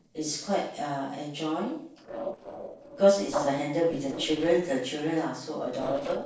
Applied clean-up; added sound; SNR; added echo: neural separator model SepFormer DNS4.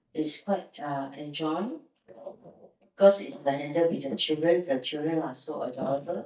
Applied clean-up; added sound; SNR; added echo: neural mask model DeepFilterNet 3.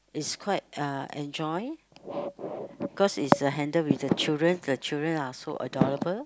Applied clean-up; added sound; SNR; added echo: none; none; none; none.